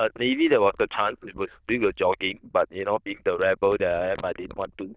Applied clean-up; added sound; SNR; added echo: neural diffusion model UNIVERSE++.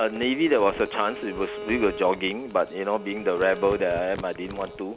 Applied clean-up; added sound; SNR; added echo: none; Bowed string instrument + Crumpling, crinkling; 13 dB; none.